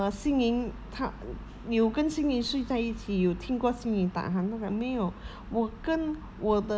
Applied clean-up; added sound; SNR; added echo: none; none; none; none.